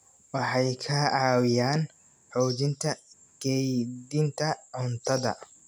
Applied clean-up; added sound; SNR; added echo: none; none; none; none.